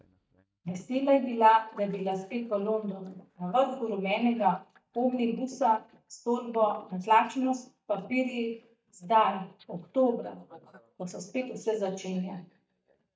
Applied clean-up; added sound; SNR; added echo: neural mask model DeepFilterNet 3.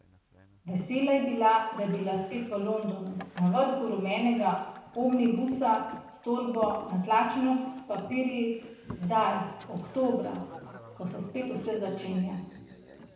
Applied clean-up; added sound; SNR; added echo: none; Boat, Water vehicle; 19 dB; reverberation time 0.8 s.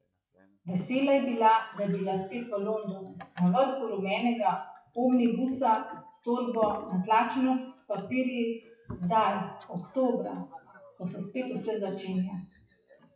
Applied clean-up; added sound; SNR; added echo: classical method WPE with log-MMSE.